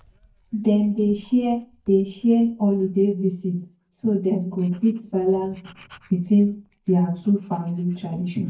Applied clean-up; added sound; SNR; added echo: neural mask model DeepFilterNet 3.